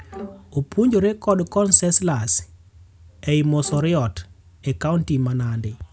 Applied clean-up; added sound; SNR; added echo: none; Bowed string instrument; 18 dB; none.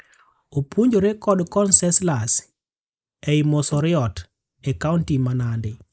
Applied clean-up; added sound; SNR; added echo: neural mask model Resemble Enhance denoiser.